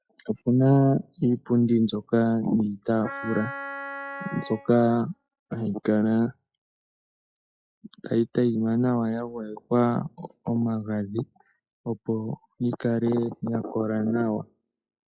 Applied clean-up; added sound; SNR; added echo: classical method log-MMSE.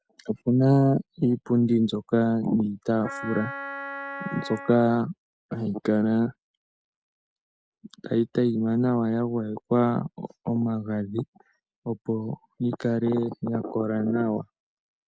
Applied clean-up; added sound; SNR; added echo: none; Wind instrument, woodwind instrument; 10 dB; none.